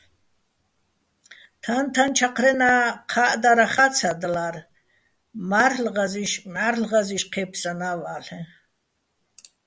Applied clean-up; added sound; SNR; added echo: none; none; none; none.